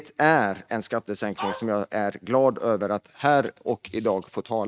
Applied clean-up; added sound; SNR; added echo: neural mask model RNNoise.